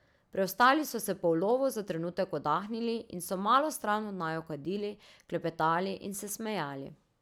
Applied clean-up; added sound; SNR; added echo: none; none; none; none.